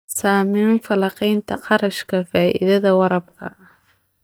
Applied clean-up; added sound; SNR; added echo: neural mask model DeepFilterNet 3.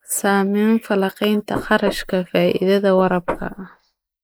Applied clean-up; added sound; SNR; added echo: neural mask model Resemble Enhance denoiser.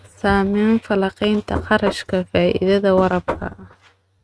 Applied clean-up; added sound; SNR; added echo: neural mask model RNNoise.